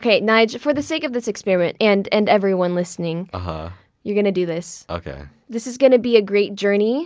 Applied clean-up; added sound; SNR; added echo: none; none; none; none.